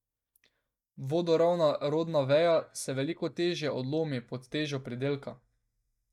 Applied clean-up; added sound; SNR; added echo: neural mask model DeepFilterNet 3.